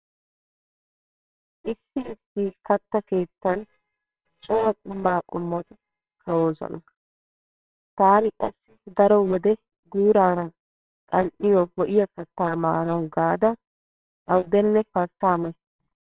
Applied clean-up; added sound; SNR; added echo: neural separator model SepFormer WHAMR!.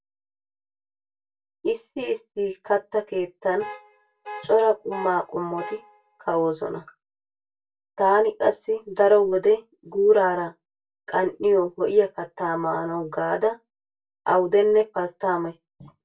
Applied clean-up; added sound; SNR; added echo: none; Alarm / Car; 15 dB; reverberation time 0.1 s.